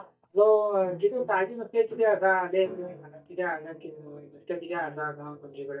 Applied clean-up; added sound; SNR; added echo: neural mask model DeepFilterNet 3.